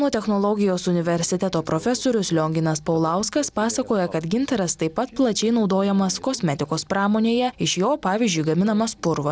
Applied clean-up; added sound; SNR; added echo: none; none; none; none.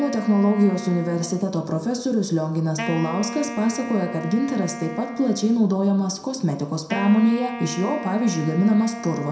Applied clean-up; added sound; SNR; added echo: none; Wind instrument, woodwind instrument; 12 dB; reverberation time 0.6 s.